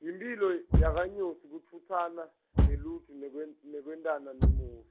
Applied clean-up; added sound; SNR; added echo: none; Thump, thud; -5 dB; none.